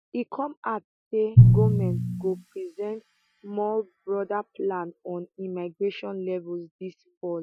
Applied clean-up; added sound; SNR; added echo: classical method Wiener filter.